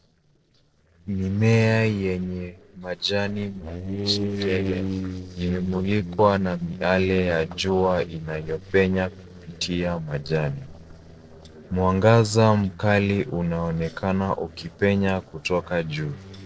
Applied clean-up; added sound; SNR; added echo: neural separator model SepFormer DNS4.